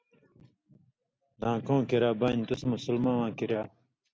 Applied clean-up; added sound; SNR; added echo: none; none; none; none.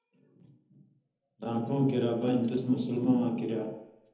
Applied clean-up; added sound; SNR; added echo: none; none; none; reverberation time 0.9 s.